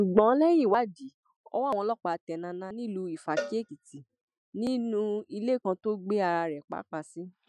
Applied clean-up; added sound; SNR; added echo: classical method Wiener filter.